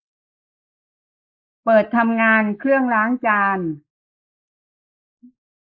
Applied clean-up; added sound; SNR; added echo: neural mask model Resemble Enhance denoiser.